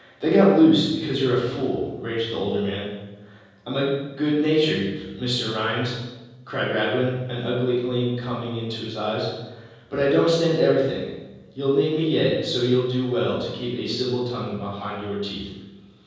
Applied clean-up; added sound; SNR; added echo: none; none; none; reverberation time 1.3 s.